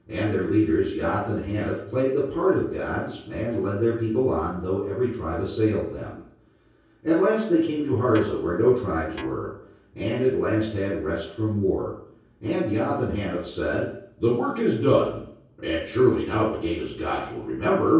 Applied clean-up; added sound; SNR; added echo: none; Guitar; 19 dB; reverberation time 0.6 s.